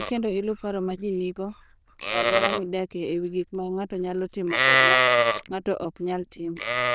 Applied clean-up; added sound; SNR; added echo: neural diffusion model UNIVERSE++.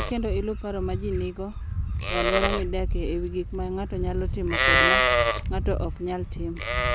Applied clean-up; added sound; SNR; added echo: none; Livestock, farm animals, working animals; -5 dB; none.